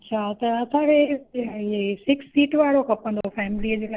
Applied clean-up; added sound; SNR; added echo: neural separator model SepFormer DNS4.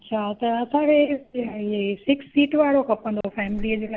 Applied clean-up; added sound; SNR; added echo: none; Alarm / Insect; 20 dB; none.